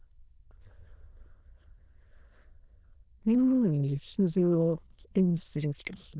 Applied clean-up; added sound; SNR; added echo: neural diffusion model UNIVERSE++.